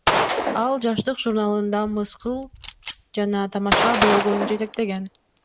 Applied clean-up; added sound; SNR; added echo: none; Gunshot, gunfire; 1 dB; none.